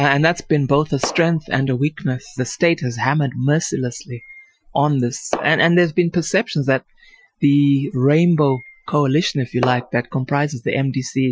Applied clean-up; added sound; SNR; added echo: classical method Wiener filter.